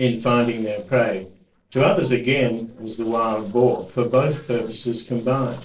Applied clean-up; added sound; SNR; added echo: neural separator model SepFormer DNS4.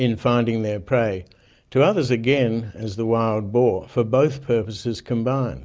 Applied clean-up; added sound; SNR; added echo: none; none; none; none.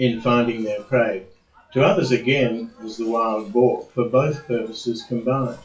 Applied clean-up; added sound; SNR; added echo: classical method WPE with log-MMSE.